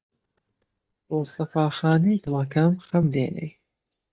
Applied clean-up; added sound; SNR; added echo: neural mask model DeepFilterNet 3.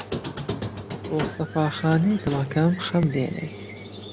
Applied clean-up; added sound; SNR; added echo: none; Squeak; 9 dB; none.